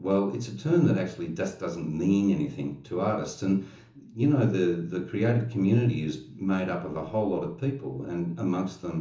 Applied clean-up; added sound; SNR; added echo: none; none; none; reverberation time 0.7 s.